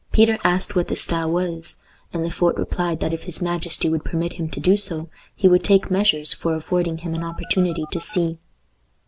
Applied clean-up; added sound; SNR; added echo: none; Telephone; 20 dB; none.